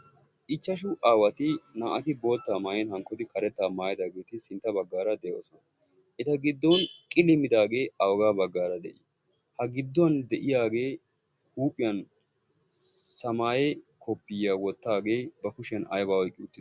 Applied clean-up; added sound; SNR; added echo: none; none; none; none.